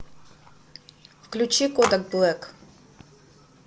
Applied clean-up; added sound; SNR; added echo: none; Telephone; 9 dB; none.